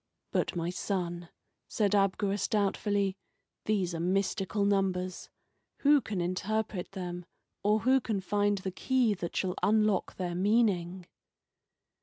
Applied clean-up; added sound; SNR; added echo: none; none; none; none.